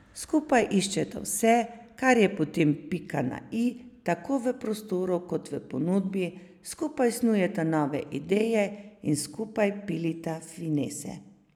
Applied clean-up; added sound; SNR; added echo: none; none; none; none.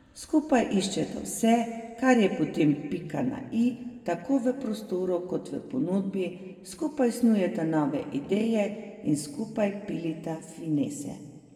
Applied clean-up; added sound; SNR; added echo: none; none; none; reverberation time 1.6 s.